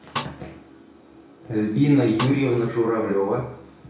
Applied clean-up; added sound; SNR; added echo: none; Snare drum; 11 dB; reverberation time 0.5 s.